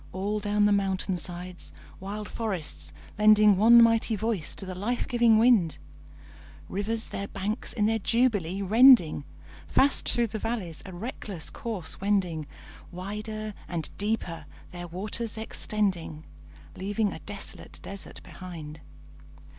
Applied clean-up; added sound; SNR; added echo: none; none; none; none.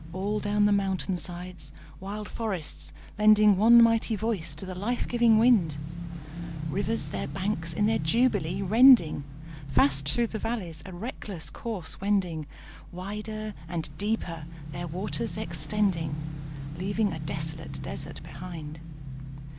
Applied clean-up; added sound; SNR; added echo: none; Motorcycle / Engine; 10 dB; none.